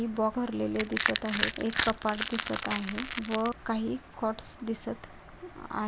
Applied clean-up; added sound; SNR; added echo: none; Crushing; -2 dB; none.